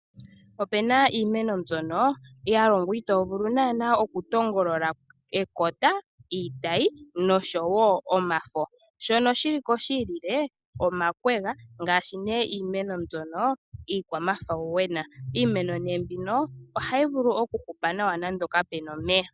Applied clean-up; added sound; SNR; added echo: none; none; none; none.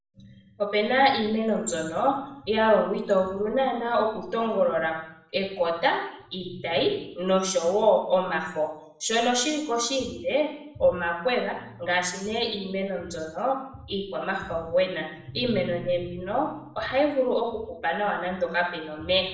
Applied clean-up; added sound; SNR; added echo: none; none; none; reverberation time 0.7 s.